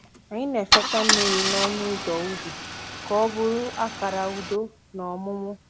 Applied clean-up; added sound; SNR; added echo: none; Idling / Engine starting / Car; 0 dB; none.